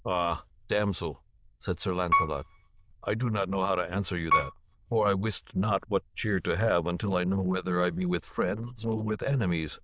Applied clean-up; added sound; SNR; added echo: neural diffusion model UNIVERSE++.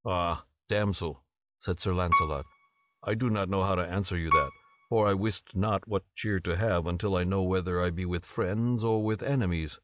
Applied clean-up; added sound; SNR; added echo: none; Piano; 4 dB; none.